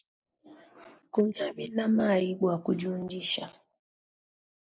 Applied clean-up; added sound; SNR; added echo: neural mask model Resemble Enhance denoiser.